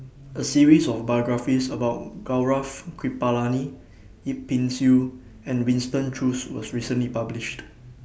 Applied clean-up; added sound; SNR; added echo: none; none; none; none.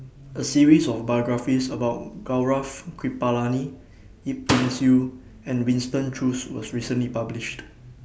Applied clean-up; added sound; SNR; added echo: none; Slam; 5 dB; none.